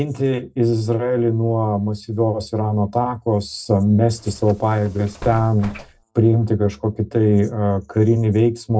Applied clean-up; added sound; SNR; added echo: neural separator model SepFormer DNS4.